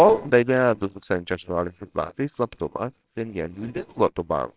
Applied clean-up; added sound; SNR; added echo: neural separator model SepFormer WHAMR!.